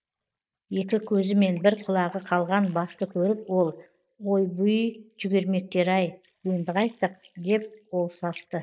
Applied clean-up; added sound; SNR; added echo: neural mask model DeepFilterNet 3.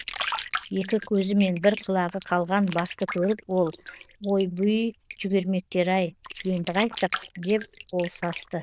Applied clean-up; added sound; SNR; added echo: neural diffusion model UNIVERSE++.